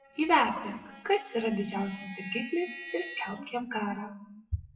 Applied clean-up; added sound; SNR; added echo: classical method WPE with log-MMSE.